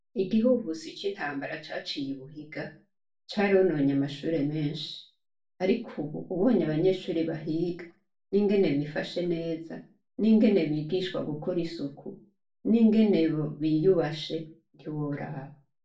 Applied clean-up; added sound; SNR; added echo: none; none; none; reverberation time 0.3 s.